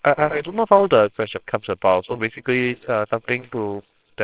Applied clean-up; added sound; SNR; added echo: neural separator model SepFormer WHAMR!.